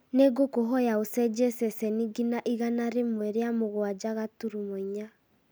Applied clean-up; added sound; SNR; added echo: none; none; none; none.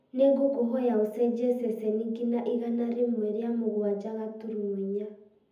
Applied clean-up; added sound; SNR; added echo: none; none; none; reverberation time 0.7 s.